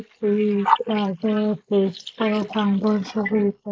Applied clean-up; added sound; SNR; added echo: neural mask model Resemble Enhance denoiser.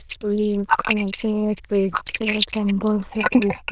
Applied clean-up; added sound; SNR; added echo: neural diffusion model UNIVERSE++.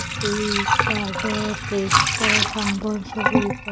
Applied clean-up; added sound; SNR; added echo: none; Sink (filling or washing) / Water; -4 dB; none.